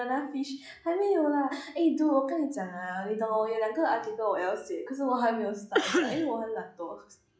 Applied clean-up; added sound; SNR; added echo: classical method log-MMSE.